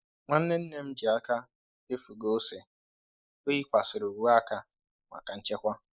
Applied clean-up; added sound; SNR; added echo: neural mask model Resemble Enhance denoiser.